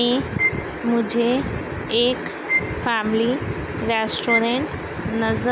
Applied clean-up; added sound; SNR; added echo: none; Bowed string instrument; 6 dB; none.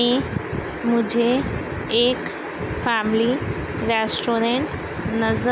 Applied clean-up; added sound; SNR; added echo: none; none; none; none.